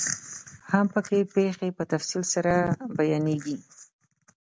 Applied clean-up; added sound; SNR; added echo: none; none; none; none.